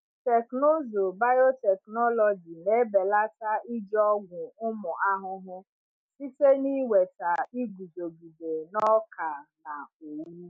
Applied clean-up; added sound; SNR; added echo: none; none; none; none.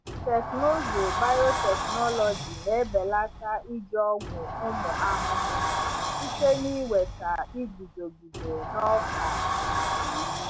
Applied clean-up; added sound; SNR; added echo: none; Sliding door; 2 dB; none.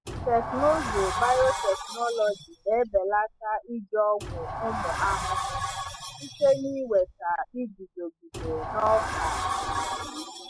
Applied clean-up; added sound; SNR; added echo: classical method spectral subtraction.